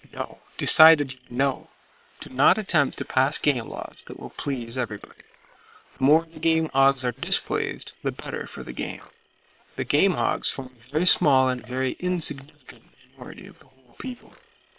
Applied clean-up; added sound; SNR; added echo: neural separator model SepFormer WHAM!.